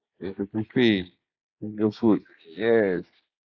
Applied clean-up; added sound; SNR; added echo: neural mask model Resemble Enhance denoiser.